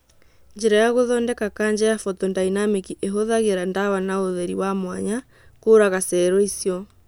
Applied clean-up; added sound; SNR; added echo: none; none; none; none.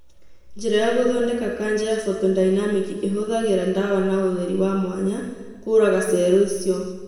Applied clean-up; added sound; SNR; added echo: none; none; none; reverberation time 1.1 s.